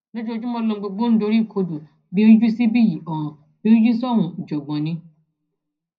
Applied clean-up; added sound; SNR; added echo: none; none; none; reverberation time 0.4 s.